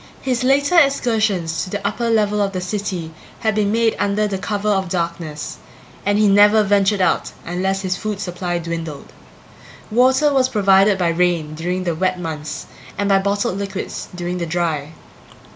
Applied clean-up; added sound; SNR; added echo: none; none; none; none.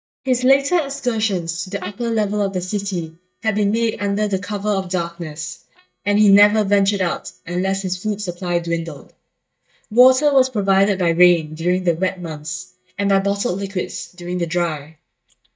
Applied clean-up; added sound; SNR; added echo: neural mask model DeepFilterNet 3.